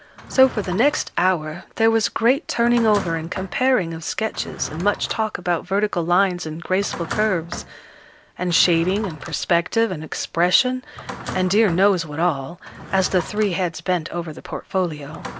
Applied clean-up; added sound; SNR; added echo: none; Drawer open or close; 15 dB; none.